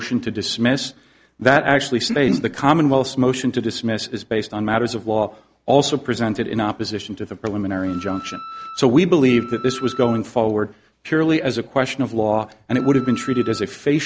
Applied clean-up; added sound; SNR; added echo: none; Wind instrument, woodwind instrument; 16 dB; none.